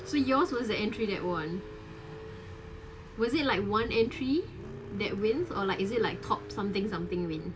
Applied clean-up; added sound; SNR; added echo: none; Car; 14 dB; none.